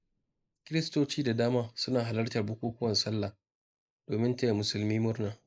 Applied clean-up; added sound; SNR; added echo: neural mask model Resemble Enhance denoiser.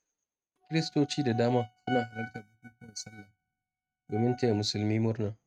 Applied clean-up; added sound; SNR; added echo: neural mask model RNNoise.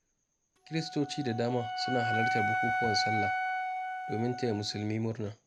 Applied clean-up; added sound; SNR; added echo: none; Wind instrument, woodwind instrument; 0 dB; none.